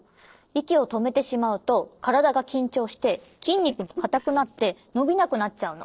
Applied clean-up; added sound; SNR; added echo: neural separator model SepFormer DNS4.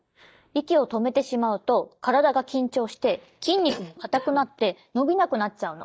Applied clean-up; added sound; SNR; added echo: neural mask model DeepFilterNet 3.